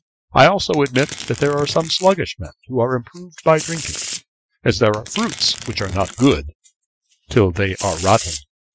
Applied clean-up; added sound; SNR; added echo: classical method Wiener filter.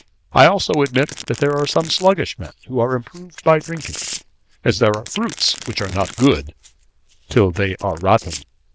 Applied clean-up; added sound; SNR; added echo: neural diffusion model UNIVERSE++.